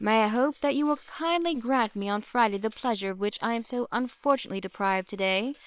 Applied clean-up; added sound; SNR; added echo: neural separator model SepFormer WHAM!.